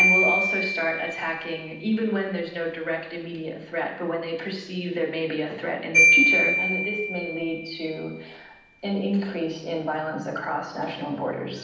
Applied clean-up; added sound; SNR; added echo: none; Marimba, xylophone; -1 dB; reverberation time 0.9 s.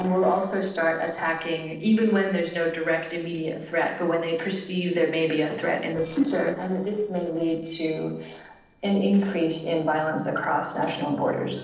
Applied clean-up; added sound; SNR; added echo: neural separator model SepFormer DNS4.